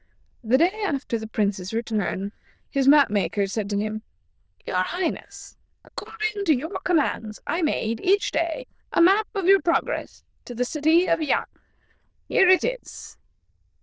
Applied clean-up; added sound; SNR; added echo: neural diffusion model UNIVERSE++.